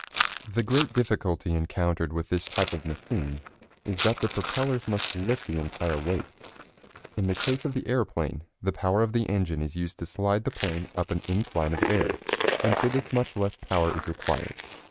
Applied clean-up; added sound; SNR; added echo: neural mask model RNNoise.